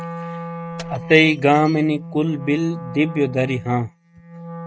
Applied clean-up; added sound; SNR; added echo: neural mask model RNNoise.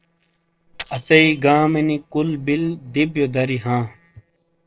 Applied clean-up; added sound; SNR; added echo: neural separator model SepFormer DNS4.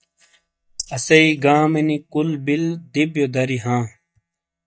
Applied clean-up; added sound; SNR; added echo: neural mask model DeepFilterNet 3.